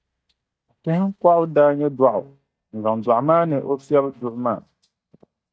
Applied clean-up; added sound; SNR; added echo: neural mask model DeepFilterNet 3.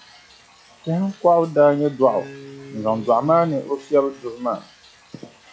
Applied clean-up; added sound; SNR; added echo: classical method log-MMSE.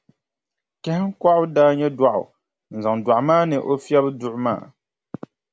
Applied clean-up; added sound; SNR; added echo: none; none; none; none.